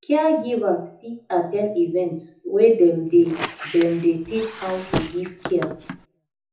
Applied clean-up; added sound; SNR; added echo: none; Squeak; 10 dB; reverberation time 0.6 s.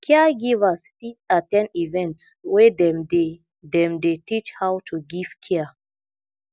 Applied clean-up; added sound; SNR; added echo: none; none; none; none.